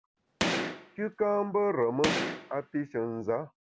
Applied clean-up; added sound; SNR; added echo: none; Gunshot, gunfire; 3 dB; none.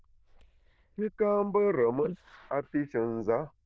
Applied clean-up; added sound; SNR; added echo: neural diffusion model UNIVERSE++.